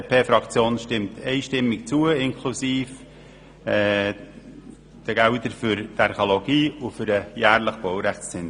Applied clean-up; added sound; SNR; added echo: none; none; none; none.